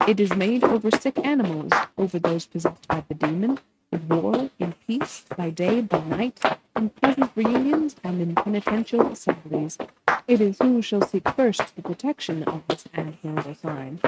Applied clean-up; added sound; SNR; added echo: neural mask model RNNoise.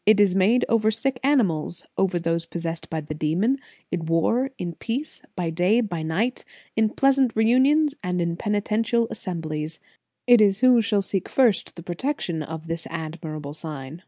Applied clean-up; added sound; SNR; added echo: none; none; none; none.